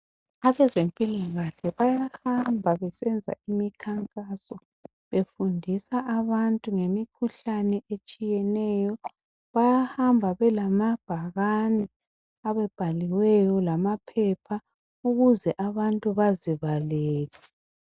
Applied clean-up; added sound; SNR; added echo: none; none; none; none.